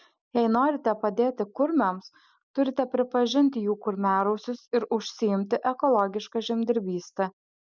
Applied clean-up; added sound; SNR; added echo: none; none; none; none.